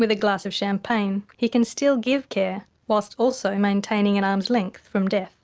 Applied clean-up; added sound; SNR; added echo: none; none; none; none.